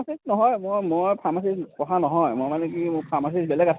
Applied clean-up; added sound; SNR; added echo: none; none; none; none.